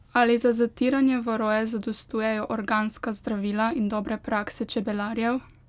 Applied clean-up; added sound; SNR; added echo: none; none; none; none.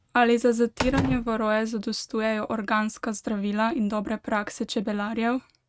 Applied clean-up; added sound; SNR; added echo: neural mask model RNNoise.